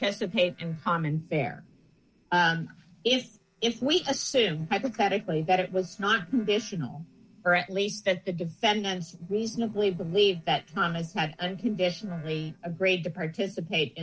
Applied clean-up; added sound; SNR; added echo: neural separator model SepFormer DNS4.